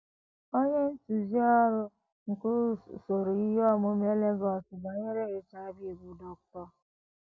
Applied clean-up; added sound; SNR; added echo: none; none; none; none.